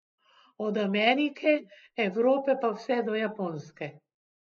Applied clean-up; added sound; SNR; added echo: neural mask model Resemble Enhance denoiser.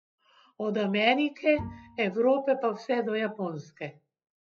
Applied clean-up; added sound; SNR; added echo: classical method log-MMSE.